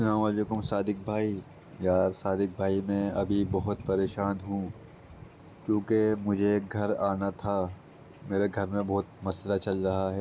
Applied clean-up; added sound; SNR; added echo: none; none; none; none.